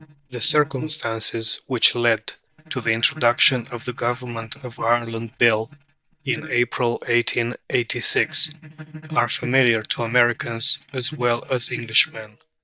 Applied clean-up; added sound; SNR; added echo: neural mask model DeepFilterNet 3.